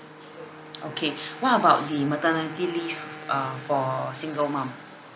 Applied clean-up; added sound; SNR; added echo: none; Wind instrument, woodwind instrument; 17 dB; none.